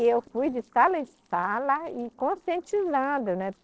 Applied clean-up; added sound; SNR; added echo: neural separator model SepFormer DNS4.